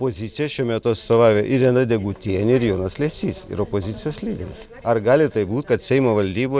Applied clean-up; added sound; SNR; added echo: none; none; none; none.